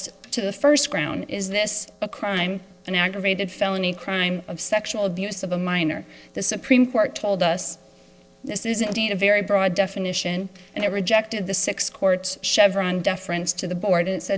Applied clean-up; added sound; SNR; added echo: neural separator model SepFormer DNS4.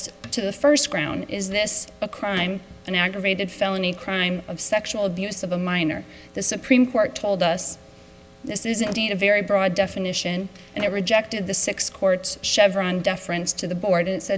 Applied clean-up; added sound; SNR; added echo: none; Slam; 19 dB; none.